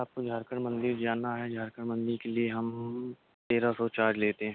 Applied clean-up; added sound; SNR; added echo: none; none; none; none.